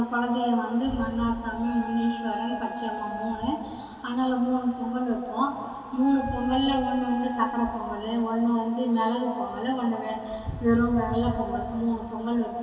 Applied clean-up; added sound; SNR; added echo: none; Wind instrument, woodwind instrument; 12 dB; reverberation time 2.7 s.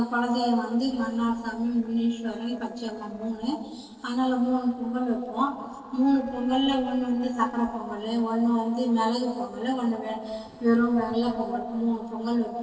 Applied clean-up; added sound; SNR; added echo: neural separator model SepFormer DNS4.